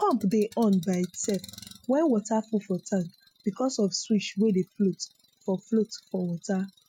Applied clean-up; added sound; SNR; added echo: classical method Wiener filter.